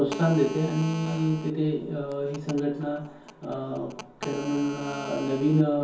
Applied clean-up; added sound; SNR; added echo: none; Telephone; 15 dB; reverberation time 0.6 s.